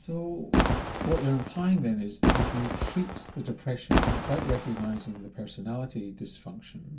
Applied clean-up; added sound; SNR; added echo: none; Fireworks; -3 dB; reverberation time 0.2 s.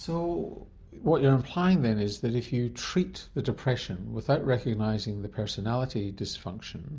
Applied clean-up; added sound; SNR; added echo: none; none; none; none.